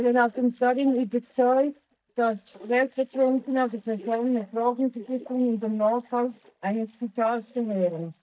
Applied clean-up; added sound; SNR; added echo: neural mask model DeepFilterNet 3.